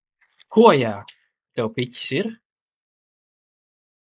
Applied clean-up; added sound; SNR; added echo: neural mask model Resemble Enhance denoiser.